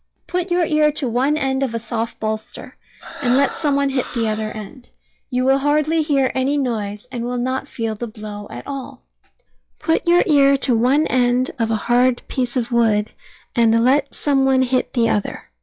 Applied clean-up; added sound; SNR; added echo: classical method log-MMSE.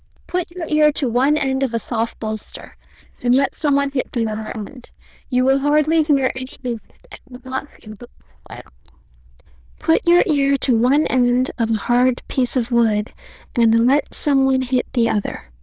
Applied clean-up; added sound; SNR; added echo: neural diffusion model UNIVERSE++.